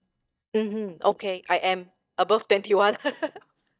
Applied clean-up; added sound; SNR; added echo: neural mask model DeepFilterNet 3.